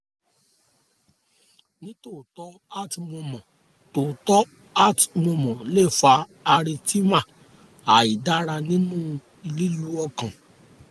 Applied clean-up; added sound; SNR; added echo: none; none; none; none.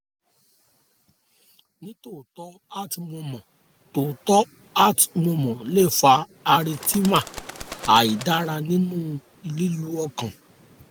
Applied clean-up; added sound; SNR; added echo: none; Bird; 14 dB; none.